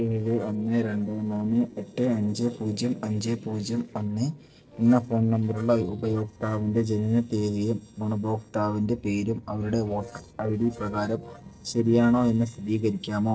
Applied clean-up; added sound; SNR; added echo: neural separator model SepFormer DNS4.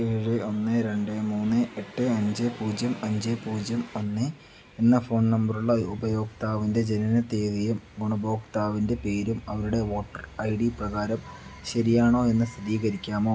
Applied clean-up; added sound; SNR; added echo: none; none; none; none.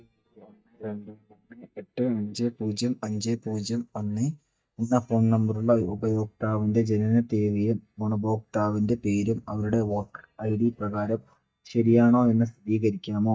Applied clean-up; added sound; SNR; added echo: neural mask model DeepFilterNet 3.